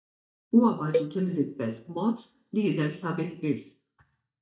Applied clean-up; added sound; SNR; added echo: neural mask model DeepFilterNet 3.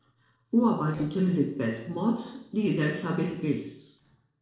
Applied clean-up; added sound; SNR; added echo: neural separator model SepFormer DNS4.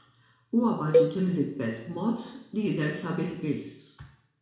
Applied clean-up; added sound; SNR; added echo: none; Cowbell; -1 dB; reverberation time 0.6 s.